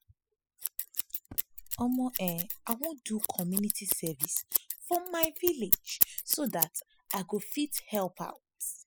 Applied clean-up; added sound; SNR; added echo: classical method spectral subtraction.